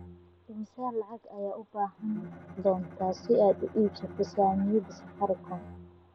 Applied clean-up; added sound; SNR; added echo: none; Bowed string instrument; 17 dB; none.